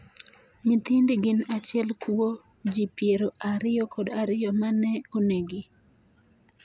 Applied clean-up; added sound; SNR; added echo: none; none; none; none.